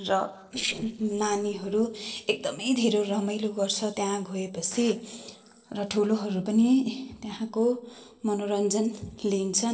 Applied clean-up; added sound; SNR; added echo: neural separator model SepFormer DNS4.